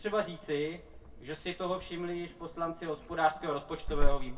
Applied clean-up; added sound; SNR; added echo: none; Alarm / Insect; -2 dB; reverberation time 0.2 s.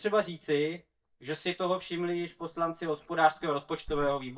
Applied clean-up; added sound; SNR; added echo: neural mask model DeepFilterNet 3.